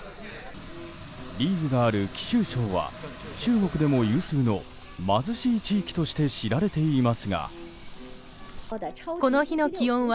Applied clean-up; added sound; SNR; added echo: none; Bowed string instrument + Bicycle; 17 dB; none.